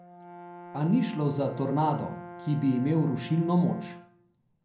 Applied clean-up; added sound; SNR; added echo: none; Brass instrument; 16 dB; reverberation time 0.6 s.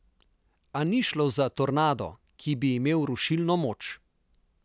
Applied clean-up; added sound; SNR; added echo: none; none; none; none.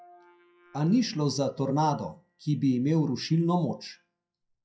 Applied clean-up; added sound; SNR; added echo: classical method WPE with log-MMSE.